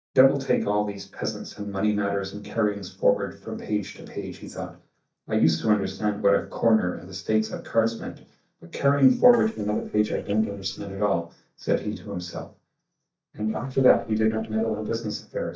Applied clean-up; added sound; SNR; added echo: neural mask model DeepFilterNet 3.